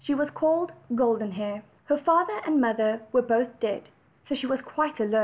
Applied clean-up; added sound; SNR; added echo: none; none; none; none.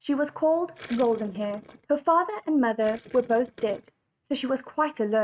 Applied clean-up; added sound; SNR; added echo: neural mask model RNNoise.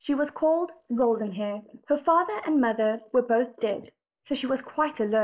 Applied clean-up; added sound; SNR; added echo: neural mask model Resemble Enhance denoiser.